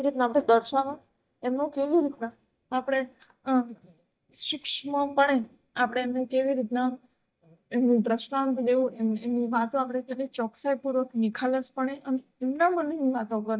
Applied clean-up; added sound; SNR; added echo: neural mask model DeepFilterNet 3.